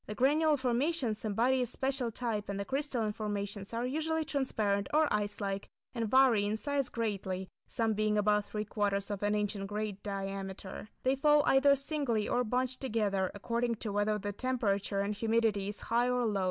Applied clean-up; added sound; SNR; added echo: none; none; none; none.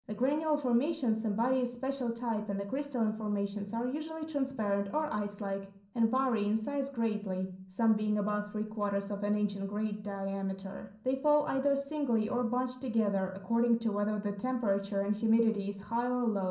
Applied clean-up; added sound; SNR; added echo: none; none; none; reverberation time 0.6 s.